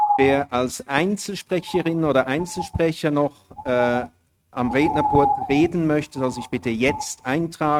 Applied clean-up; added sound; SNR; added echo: neural mask model RNNoise.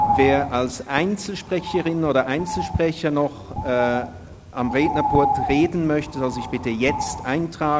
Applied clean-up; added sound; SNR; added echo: none; Bird; 5 dB; none.